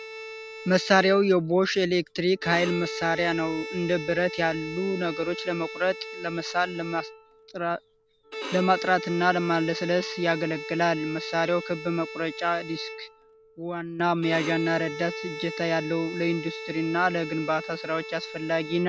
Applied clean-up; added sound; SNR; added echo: none; Bowed string instrument; 11 dB; none.